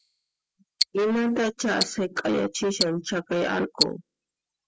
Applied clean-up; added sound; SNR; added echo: classical method spectral subtraction.